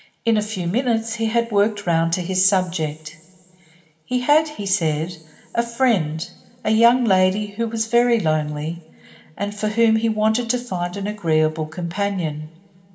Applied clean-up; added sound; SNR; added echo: none; none; none; reverberation time 1.4 s.